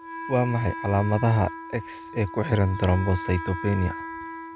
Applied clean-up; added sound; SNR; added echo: none; Wind instrument, woodwind instrument; 10 dB; none.